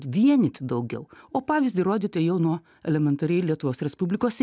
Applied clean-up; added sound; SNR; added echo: none; none; none; none.